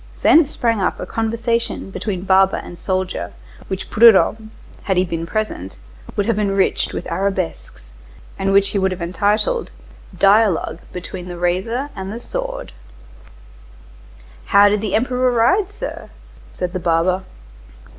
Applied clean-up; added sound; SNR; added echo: none; none; none; none.